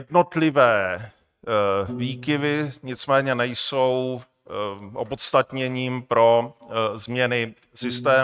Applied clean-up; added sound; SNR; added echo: neural mask model RNNoise.